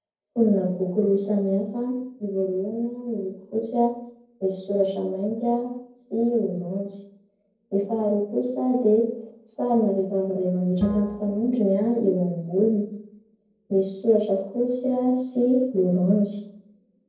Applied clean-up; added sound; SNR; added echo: neural separator model SepFormer DNS4.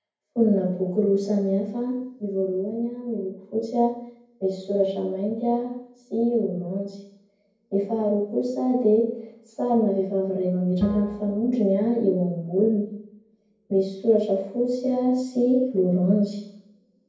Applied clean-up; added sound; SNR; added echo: none; Bowed string instrument; 11 dB; reverberation time 0.9 s.